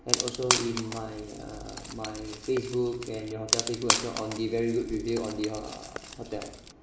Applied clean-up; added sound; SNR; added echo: none; Wood; 1 dB; reverberation time 1.3 s.